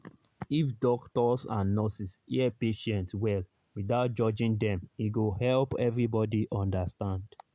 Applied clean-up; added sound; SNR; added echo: none; none; none; none.